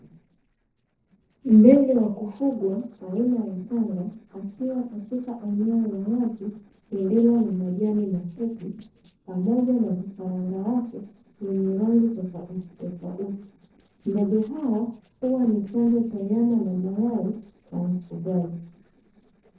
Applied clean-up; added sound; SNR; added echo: neural separator model SepFormer DNS4.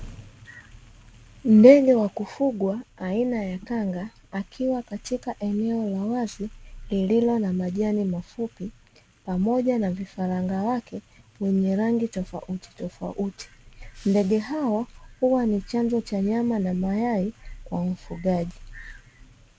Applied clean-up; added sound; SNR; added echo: none; none; none; none.